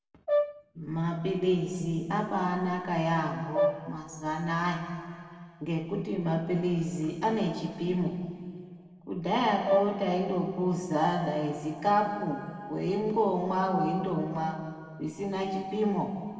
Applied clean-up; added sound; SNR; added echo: none; Brass instrument; 3 dB; reverberation time 1.9 s.